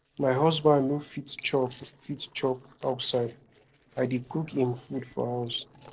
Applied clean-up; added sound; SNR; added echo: neural separator model SepFormer DNS4.